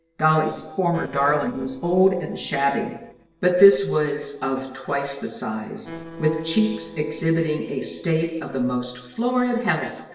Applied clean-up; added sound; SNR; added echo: neural separator model SepFormer DNS4.